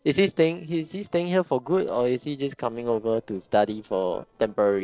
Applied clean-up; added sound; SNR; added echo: neural separator model SepFormer DNS4.